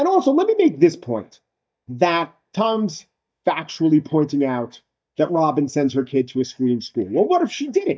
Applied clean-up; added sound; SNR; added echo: neural mask model DeepFilterNet 3.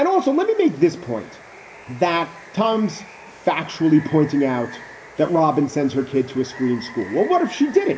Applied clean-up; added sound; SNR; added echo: none; Water; 20 dB; reverberation time 0.8 s.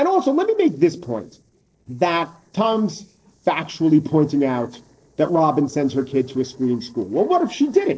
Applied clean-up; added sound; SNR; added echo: neural separator model SepFormer DNS4.